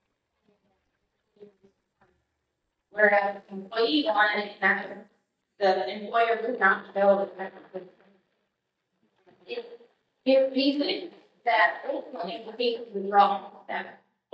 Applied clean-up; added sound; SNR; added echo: neural mask model DeepFilterNet 3.